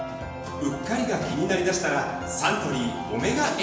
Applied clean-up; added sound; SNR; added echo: none; none; none; reverberation time 1.0 s.